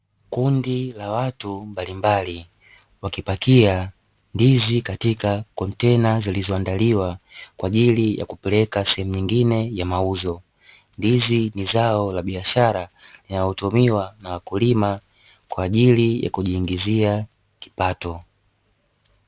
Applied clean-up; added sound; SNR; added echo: none; none; none; none.